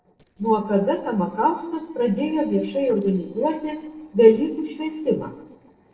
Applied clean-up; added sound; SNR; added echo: neural separator model SepFormer DNS4.